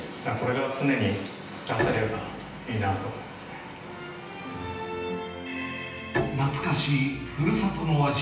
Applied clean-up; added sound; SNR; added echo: none; Bowed string instrument; 10 dB; reverberation time 0.9 s.